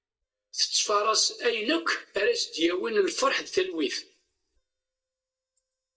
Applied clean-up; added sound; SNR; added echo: neural mask model DeepFilterNet 3.